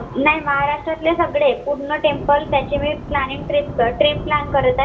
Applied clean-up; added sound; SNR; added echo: none; Thunder / Rain; 11 dB; reverberation time 0.2 s.